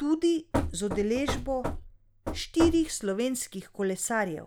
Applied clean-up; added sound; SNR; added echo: none; Knock / Wood; 5 dB; none.